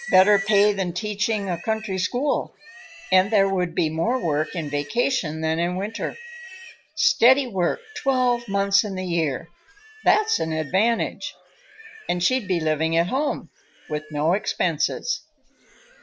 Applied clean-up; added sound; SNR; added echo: none; Livestock, farm animals, working animals; 18 dB; none.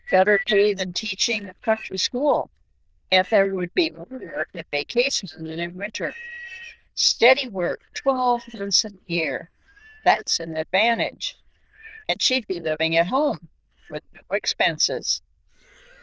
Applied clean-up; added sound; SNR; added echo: neural diffusion model UNIVERSE++.